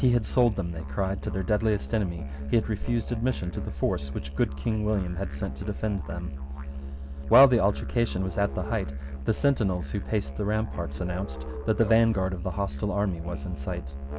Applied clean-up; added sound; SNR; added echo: none; Musical instrument; 8 dB; none.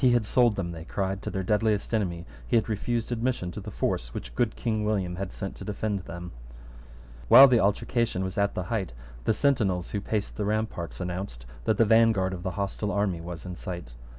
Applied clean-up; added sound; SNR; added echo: none; none; none; none.